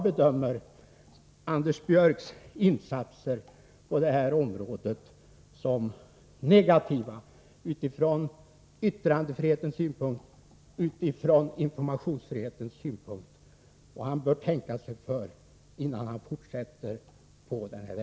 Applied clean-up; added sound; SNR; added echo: none; none; none; none.